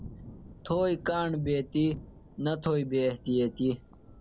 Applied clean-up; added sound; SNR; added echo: none; Thunder / Rain; 17 dB; none.